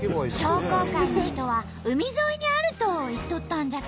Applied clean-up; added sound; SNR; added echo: none; Bass guitar; 12 dB; none.